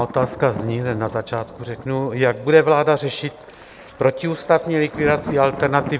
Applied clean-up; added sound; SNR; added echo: none; Thunder; 14 dB; none.